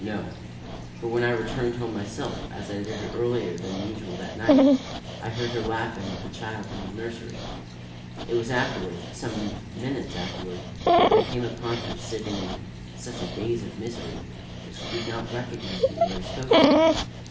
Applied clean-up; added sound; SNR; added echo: none; Dog; -4 dB; reverberation time 1.1 s.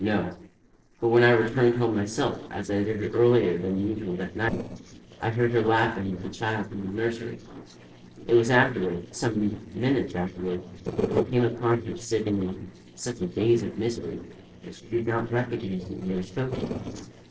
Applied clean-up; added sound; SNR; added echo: neural separator model SepFormer DNS4.